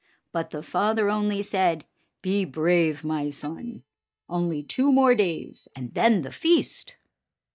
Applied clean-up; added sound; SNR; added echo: neural mask model DeepFilterNet 3.